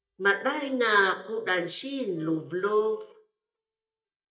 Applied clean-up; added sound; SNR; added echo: neural mask model DeepFilterNet 3.